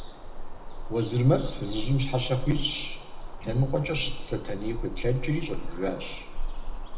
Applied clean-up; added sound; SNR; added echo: none; Bird vocalization, bird call, bird song; 2 dB; reverberation time 0.9 s.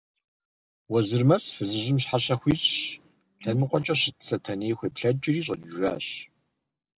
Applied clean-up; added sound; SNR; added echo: none; none; none; none.